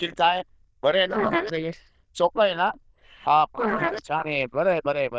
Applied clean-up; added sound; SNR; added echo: neural diffusion model UNIVERSE++.